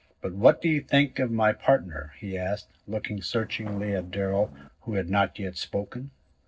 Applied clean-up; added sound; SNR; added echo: neural separator model SepFormer DNS4.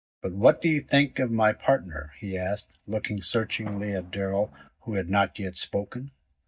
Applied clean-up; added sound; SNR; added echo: neural mask model DeepFilterNet 3.